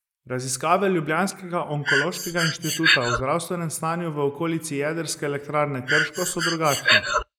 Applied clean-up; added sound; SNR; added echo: neural mask model Resemble Enhance denoiser.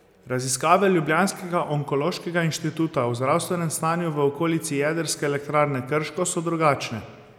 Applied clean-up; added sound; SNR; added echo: none; none; none; none.